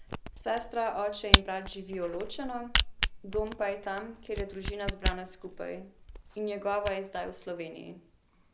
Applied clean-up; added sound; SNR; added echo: none; Camera; -2 dB; none.